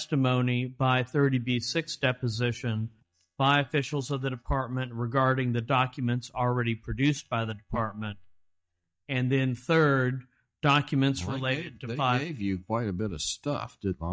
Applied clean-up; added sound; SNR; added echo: neural mask model DeepFilterNet 3.